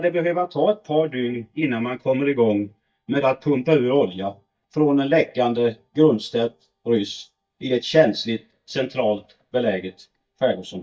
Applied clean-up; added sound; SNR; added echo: neural mask model DeepFilterNet 3.